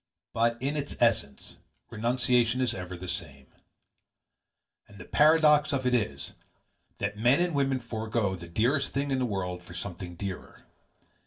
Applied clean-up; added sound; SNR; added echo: none; none; none; reverberation time 0.2 s.